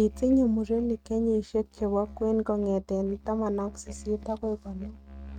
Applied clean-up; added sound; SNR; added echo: neural mask model RNNoise.